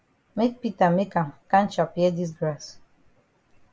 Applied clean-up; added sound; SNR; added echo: none; none; none; none.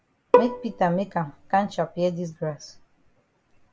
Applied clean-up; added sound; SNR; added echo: none; Bowed string instrument; -3 dB; none.